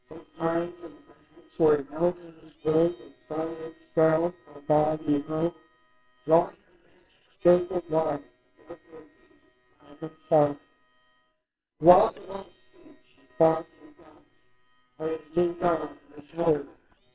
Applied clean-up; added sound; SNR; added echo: neural separator model SepFormer WHAMR!.